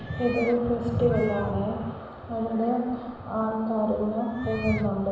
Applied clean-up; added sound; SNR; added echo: none; Meow; 18 dB; reverberation time 1.3 s.